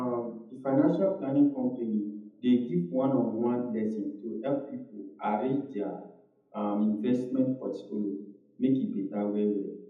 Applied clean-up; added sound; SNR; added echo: none; none; none; reverberation time 0.8 s.